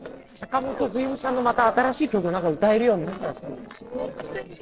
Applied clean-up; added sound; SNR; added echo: neural separator model SepFormer DNS4.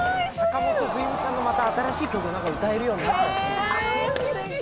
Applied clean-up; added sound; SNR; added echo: none; Crowd; 6 dB; none.